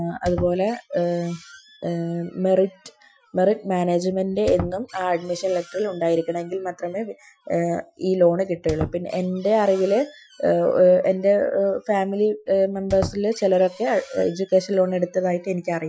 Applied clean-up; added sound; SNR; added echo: classical method Wiener filter.